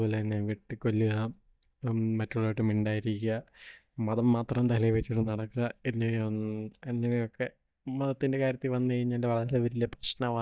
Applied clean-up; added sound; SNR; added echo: neural mask model DeepFilterNet 3.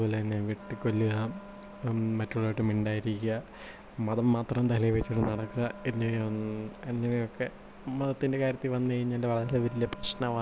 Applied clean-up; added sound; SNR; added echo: none; Wind instrument, woodwind instrument; 20 dB; none.